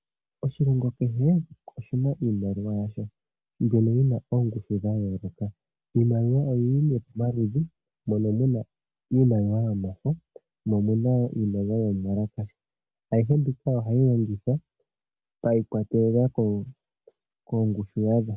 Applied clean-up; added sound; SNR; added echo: none; none; none; none.